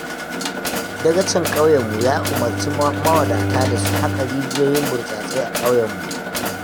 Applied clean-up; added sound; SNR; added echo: none; Bowed string instrument + Mechanisms; 2 dB; none.